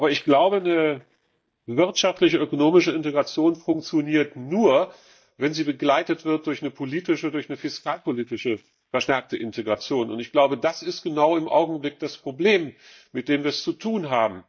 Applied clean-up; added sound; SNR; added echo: neural mask model DeepFilterNet 3.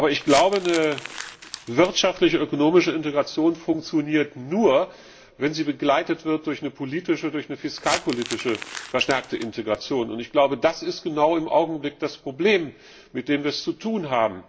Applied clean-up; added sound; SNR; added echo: none; Crumpling, crinkling; 11 dB; reverberation time 0.4 s.